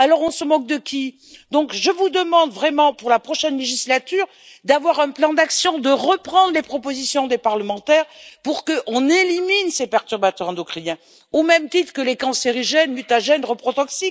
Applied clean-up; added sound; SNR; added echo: neural mask model Resemble Enhance denoiser.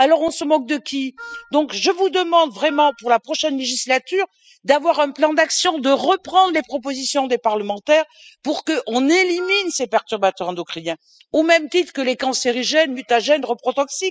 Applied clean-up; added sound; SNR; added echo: classical method spectral subtraction.